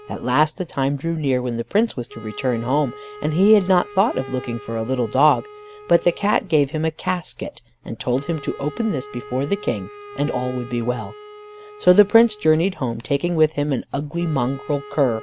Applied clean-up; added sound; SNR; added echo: none; Wind instrument, woodwind instrument; 19 dB; none.